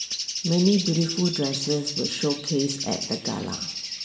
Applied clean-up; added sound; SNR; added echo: none; Bird; 5 dB; reverberation time 1.8 s.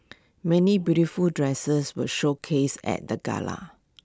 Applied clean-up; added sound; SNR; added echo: none; none; none; none.